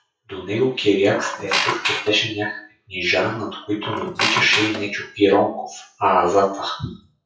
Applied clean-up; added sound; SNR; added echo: classical method WPE with log-MMSE.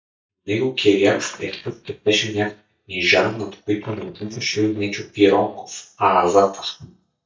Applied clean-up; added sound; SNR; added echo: neural mask model DeepFilterNet 3.